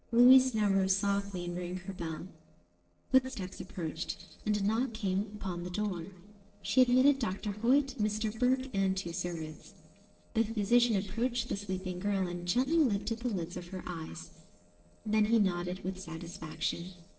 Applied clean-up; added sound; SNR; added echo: neural separator model SepFormer DNS4.